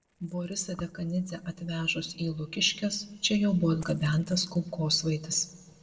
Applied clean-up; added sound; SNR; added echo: neural separator model SepFormer DNS4.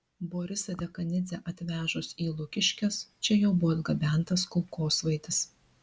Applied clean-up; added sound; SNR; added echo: none; none; none; none.